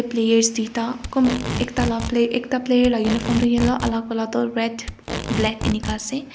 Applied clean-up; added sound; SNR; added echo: none; Packing tape, duct tape; 7 dB; none.